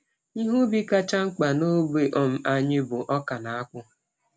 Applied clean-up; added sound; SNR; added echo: none; none; none; none.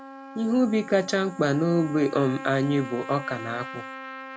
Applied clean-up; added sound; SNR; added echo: none; Trumpet; 14 dB; none.